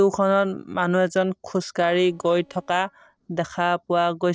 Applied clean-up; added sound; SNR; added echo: neural separator model SepFormer DNS4.